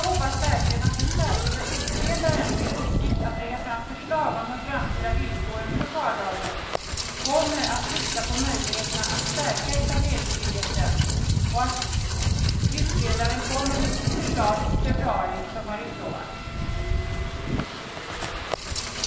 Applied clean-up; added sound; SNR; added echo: none; Rain; -5 dB; reverberation time 0.9 s.